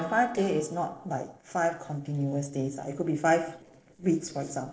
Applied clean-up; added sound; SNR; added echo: neural separator model SepFormer DNS4.